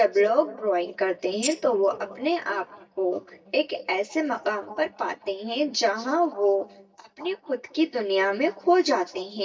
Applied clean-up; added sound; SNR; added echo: neural mask model DeepFilterNet 3.